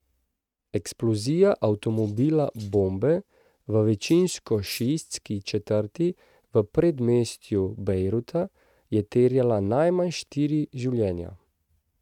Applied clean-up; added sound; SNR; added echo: neural mask model RNNoise.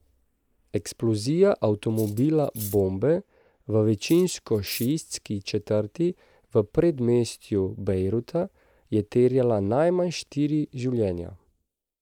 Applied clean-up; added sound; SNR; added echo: neural mask model Resemble Enhance denoiser.